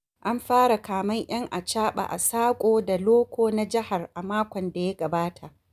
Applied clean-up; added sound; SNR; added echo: none; none; none; none.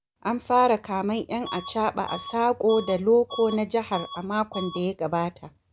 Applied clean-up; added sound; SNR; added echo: none; Bus / Alarm; 15 dB; none.